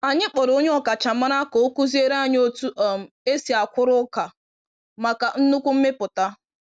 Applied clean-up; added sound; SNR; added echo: none; none; none; none.